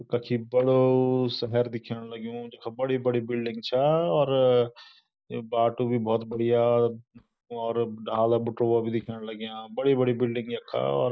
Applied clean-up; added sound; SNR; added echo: neural mask model DeepFilterNet 3.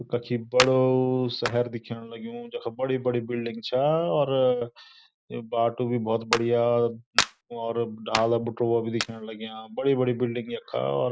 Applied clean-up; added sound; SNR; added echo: neural mask model RNNoise.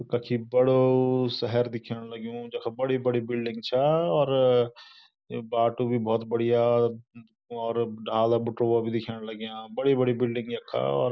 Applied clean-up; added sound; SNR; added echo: none; none; none; none.